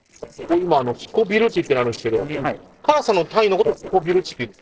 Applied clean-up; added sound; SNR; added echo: neural separator model SepFormer DNS4.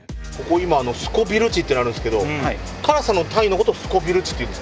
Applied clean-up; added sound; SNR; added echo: none; none; none; none.